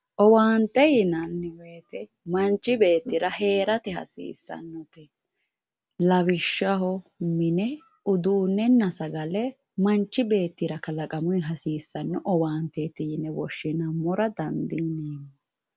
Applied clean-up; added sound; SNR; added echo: none; none; none; none.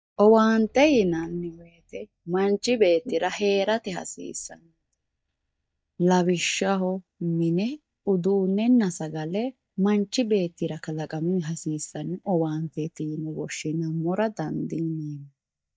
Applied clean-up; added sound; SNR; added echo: neural mask model DeepFilterNet 3.